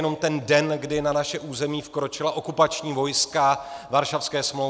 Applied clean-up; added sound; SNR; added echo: none; none; none; none.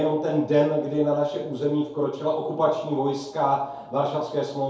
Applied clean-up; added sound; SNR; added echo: none; none; none; reverberation time 2.2 s.